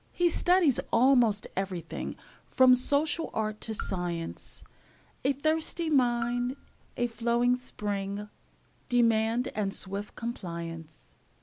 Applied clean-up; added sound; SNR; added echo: none; Raindrop / Drip; 18 dB; none.